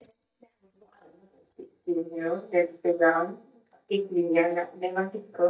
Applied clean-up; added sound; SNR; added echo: neural mask model DeepFilterNet 3.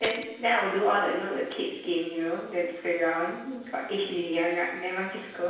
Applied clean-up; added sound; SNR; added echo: neural separator model SepFormer DNS4.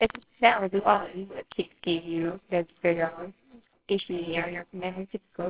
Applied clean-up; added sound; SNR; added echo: neural separator model SepFormer WHAMR!.